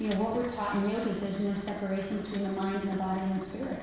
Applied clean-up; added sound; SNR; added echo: none; Rain; 17 dB; reverberation time 1.1 s.